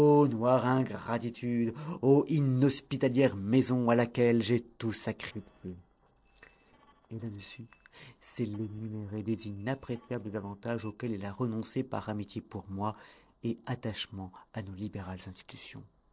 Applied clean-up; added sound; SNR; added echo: neural separator model SepFormer DNS4.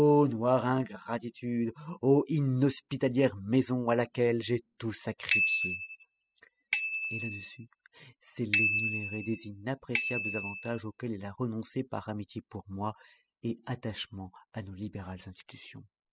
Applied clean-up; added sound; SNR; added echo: classical method spectral subtraction.